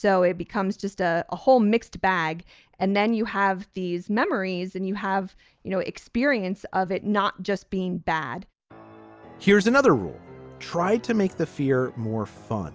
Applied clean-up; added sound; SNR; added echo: none; none; none; none.